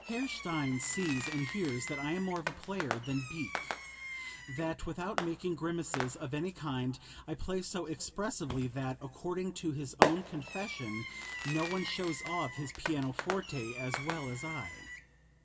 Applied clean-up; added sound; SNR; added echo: none; Fireworks; 3 dB; reverberation time 2.5 s.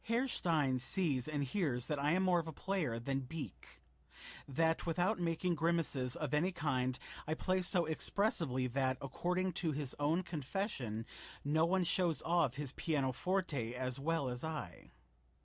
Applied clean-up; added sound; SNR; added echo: none; none; none; none.